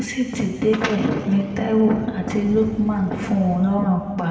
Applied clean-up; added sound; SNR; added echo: none; Car passing by; 20 dB; reverberation time 2.2 s.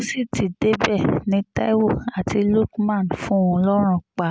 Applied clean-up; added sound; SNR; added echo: none; none; none; none.